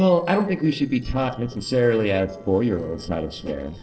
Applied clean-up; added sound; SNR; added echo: neural separator model SepFormer DNS4.